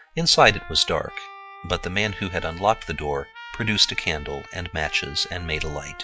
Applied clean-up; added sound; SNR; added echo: classical method log-MMSE.